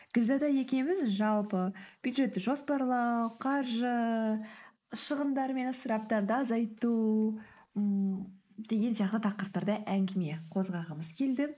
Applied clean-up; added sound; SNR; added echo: neural mask model Resemble Enhance denoiser.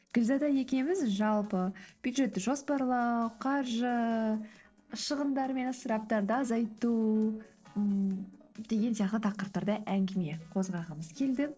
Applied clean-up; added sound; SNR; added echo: neural separator model SepFormer DNS4.